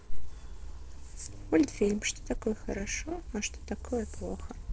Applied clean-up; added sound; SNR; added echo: neural separator model SepFormer DNS4.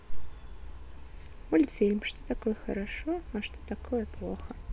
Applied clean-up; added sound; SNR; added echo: none; none; none; none.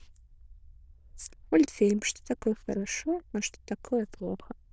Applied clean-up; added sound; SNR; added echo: neural diffusion model UNIVERSE++.